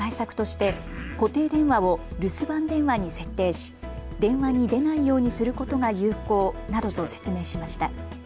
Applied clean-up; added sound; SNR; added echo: none; none; none; none.